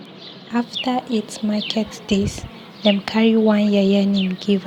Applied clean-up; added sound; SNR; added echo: none; Chirp, tweet; 15 dB; none.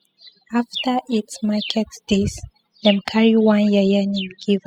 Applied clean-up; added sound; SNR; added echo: classical method spectral subtraction.